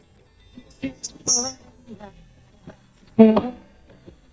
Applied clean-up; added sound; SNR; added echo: neural mask model DeepFilterNet 3.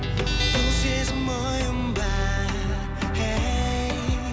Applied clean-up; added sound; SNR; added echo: none; Guitar; 7 dB; none.